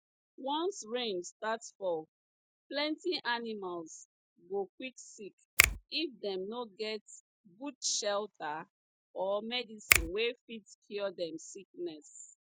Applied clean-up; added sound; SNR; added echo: none; Finger snapping; -4 dB; none.